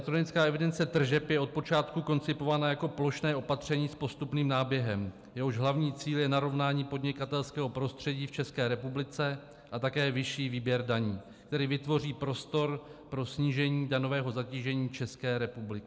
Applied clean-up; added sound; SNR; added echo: none; none; none; none.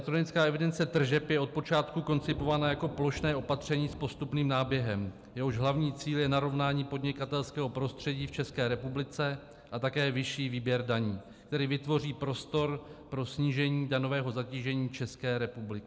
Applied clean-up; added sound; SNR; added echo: none; Thunder / Rain; 19 dB; none.